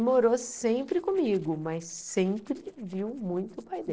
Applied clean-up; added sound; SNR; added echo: neural separator model SepFormer DNS4.